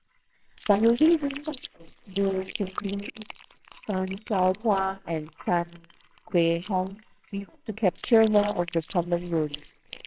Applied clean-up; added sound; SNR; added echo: neural separator model SepFormer WHAMR!.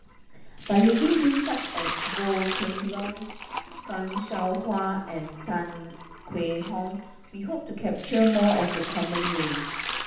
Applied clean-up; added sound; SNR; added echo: none; Sink (filling or washing) / Liquid; 8 dB; reverberation time 0.9 s.